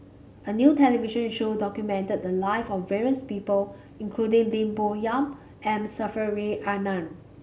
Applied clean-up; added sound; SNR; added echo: none; none; none; none.